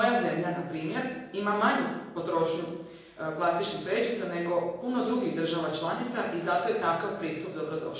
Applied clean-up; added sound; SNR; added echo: none; none; none; reverberation time 1.0 s.